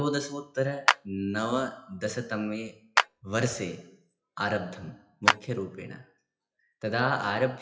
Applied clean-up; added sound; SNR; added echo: classical method WPE with log-MMSE.